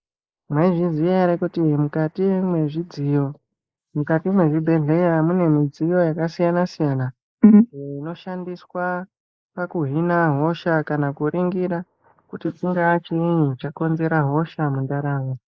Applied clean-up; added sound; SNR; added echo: neural mask model Resemble Enhance denoiser.